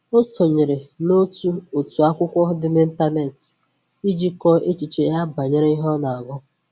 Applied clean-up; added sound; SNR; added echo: none; none; none; none.